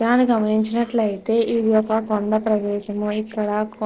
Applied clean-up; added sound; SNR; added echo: neural separator model SepFormer DNS4.